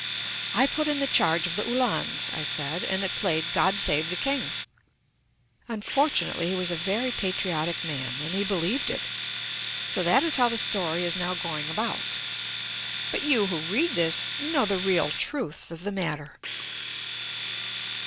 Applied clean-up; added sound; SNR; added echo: none; Domestic sounds, home sounds; 3 dB; none.